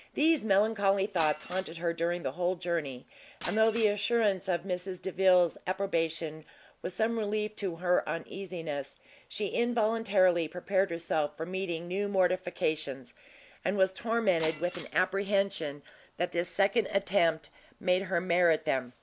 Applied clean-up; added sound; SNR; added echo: none; Shatter; 15 dB; none.